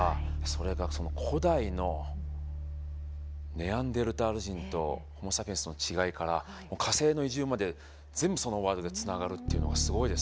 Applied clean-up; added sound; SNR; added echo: none; Bass guitar; 4 dB; none.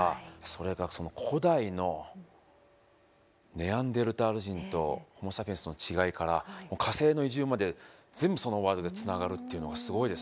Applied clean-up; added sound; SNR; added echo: none; none; none; none.